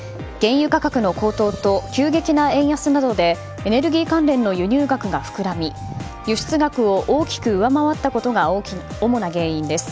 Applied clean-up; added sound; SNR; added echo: none; none; none; none.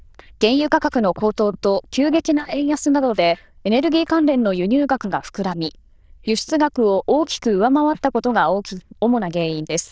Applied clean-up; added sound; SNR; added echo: neural diffusion model UNIVERSE++.